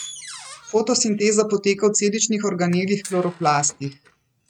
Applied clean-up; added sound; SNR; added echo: neural mask model RNNoise.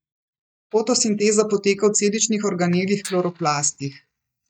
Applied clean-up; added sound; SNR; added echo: neural mask model DeepFilterNet 3.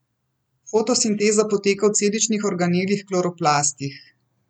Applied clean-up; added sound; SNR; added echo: none; none; none; none.